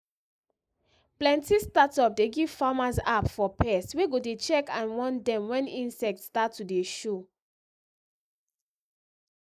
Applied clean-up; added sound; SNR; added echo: neural mask model Resemble Enhance denoiser.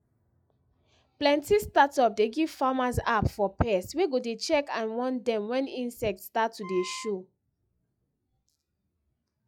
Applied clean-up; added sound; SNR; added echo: classical method log-MMSE.